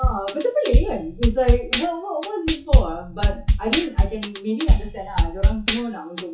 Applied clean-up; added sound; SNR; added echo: classical method WPE with log-MMSE.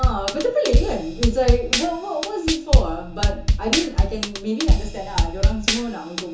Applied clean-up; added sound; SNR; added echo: none; Drum kit; -4 dB; reverberation time 0.7 s.